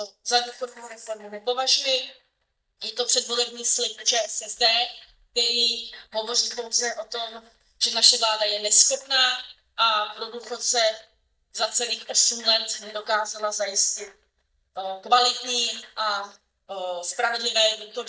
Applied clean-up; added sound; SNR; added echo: neural mask model DeepFilterNet 3.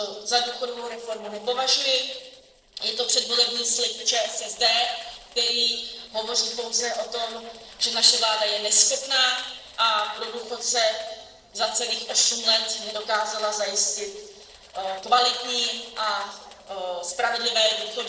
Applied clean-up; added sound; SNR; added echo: neural separator model SepFormer DNS4.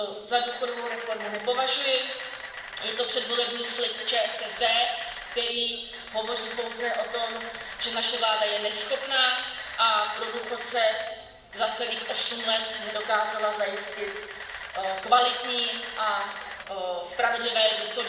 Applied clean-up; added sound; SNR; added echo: none; Camera; 13 dB; reverberation time 1.1 s.